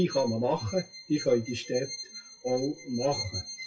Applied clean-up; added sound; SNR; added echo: classical method WPE with log-MMSE.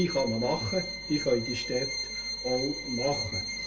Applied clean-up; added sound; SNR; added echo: none; Bowed string instrument; 5 dB; reverberation time 0.2 s.